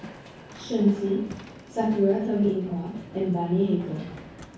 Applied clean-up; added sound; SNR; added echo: none; Train; 15 dB; reverberation time 0.6 s.